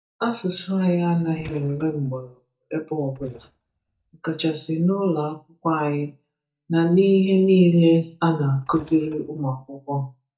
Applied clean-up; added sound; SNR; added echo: neural mask model DeepFilterNet 3.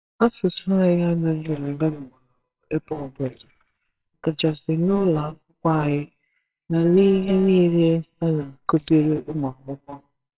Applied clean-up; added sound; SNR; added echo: neural separator model SepFormer WHAMR!.